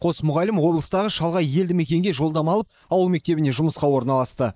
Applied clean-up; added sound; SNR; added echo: neural mask model Resemble Enhance denoiser.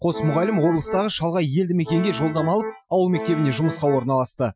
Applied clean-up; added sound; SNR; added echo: classical method Wiener filter.